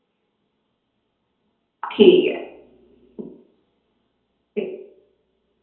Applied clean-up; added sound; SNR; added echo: none; none; none; reverberation time 2.2 s.